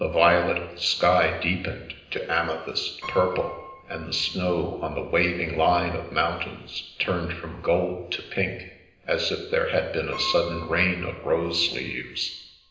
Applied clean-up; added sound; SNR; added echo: none; Piano; 19 dB; reverberation time 0.9 s.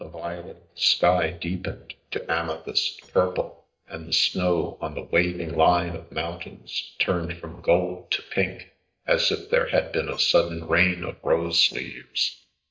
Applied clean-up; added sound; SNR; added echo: neural mask model DeepFilterNet 3.